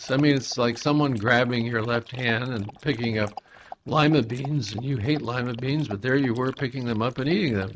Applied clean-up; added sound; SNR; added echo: neural mask model RNNoise.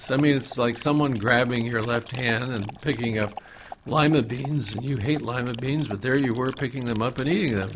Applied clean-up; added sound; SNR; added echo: none; Dog; 17 dB; none.